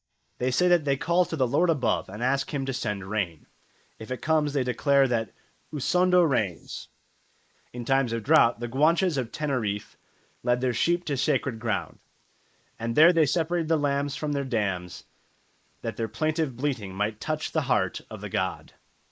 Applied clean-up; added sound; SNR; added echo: neural mask model Resemble Enhance denoiser.